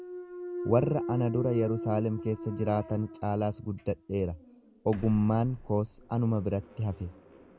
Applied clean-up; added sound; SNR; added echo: none; Thump, thud; 11 dB; none.